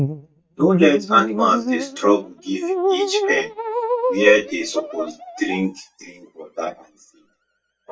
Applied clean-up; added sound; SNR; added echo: neural mask model DeepFilterNet 3.